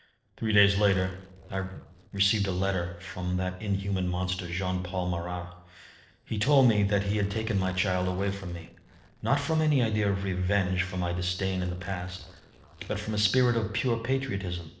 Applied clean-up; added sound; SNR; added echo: neural separator model SepFormer DNS4.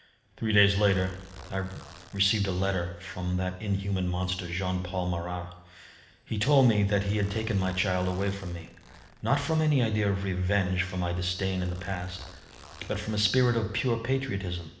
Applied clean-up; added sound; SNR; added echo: none; Zipper (clothing); 20 dB; reverberation time 1.1 s.